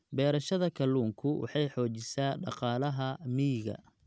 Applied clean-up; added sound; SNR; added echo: none; none; none; none.